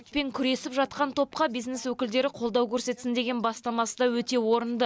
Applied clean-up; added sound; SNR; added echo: none; none; none; none.